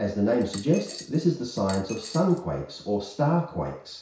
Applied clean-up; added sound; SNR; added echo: none; Coin (dropping); 18 dB; reverberation time 0.6 s.